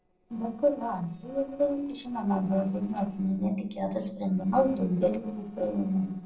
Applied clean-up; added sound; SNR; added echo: neural separator model SepFormer DNS4.